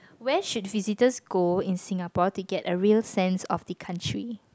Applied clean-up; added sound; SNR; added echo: none; none; none; none.